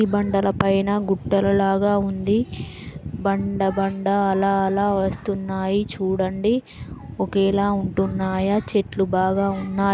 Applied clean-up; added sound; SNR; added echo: none; none; none; none.